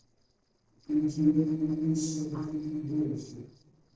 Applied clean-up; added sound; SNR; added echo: neural separator model SepFormer DNS4.